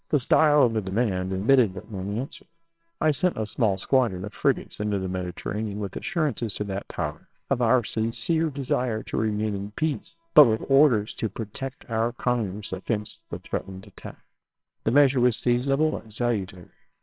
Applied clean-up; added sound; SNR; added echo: neural separator model SepFormer WHAMR!.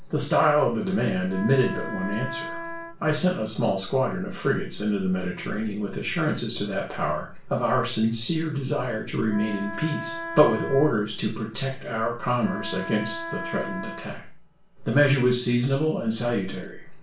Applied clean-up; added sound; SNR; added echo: none; Wind instrument, woodwind instrument; 10 dB; reverberation time 0.3 s.